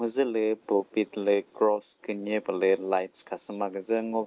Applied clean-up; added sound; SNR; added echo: none; none; none; none.